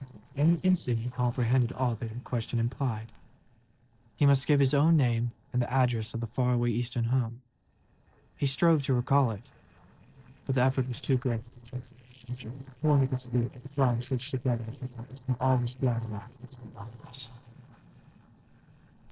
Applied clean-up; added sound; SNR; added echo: neural separator model SepFormer DNS4.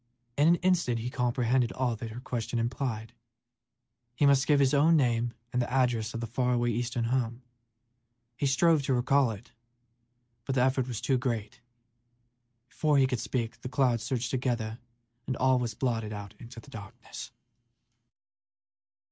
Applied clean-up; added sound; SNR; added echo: none; none; none; none.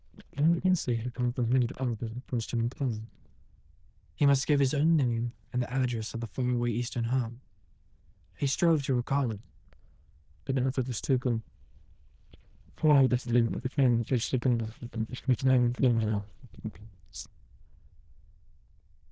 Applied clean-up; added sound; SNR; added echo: neural diffusion model UNIVERSE++.